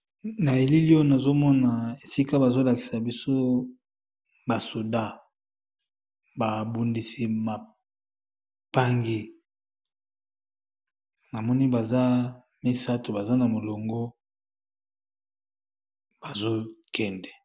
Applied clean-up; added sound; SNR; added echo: none; none; none; none.